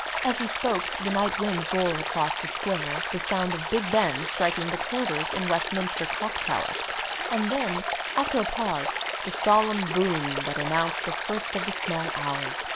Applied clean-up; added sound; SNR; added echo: none; Stream; 1 dB; none.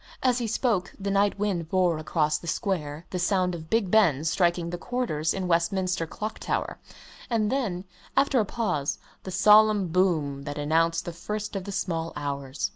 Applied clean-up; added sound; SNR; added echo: none; none; none; none.